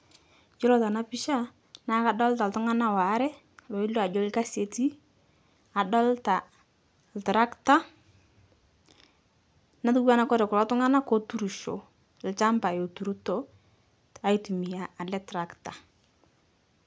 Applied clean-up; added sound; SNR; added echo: none; none; none; none.